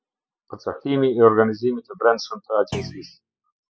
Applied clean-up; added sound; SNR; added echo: classical method spectral subtraction.